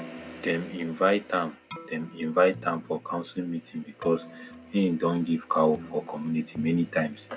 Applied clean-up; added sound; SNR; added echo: none; Keyboard (musical); 18 dB; none.